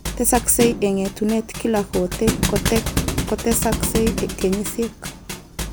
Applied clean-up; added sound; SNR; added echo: none; Thump, thud; 3 dB; none.